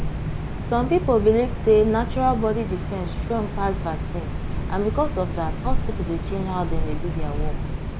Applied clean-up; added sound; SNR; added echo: none; Cricket; 1 dB; none.